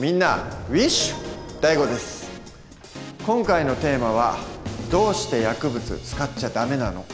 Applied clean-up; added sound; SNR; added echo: none; Explosion; 14 dB; none.